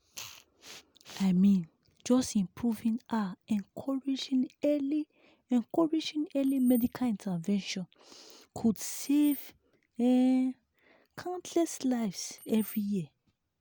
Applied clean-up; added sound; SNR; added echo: none; Keys jangling; 19 dB; none.